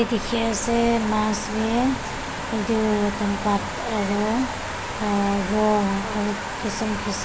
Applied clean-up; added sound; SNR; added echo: none; none; none; none.